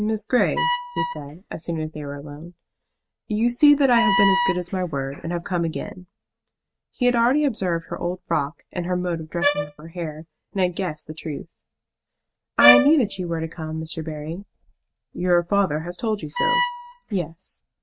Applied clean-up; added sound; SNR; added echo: neural mask model RNNoise.